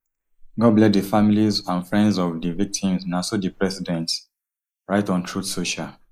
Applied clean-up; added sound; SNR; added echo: neural mask model Resemble Enhance denoiser.